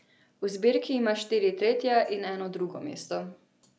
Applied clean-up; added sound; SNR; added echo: none; none; none; none.